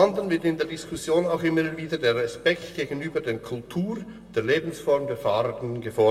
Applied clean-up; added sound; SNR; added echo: none; none; none; reverberation time 1.3 s.